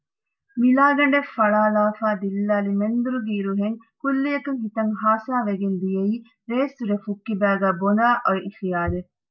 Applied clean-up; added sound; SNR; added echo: none; none; none; none.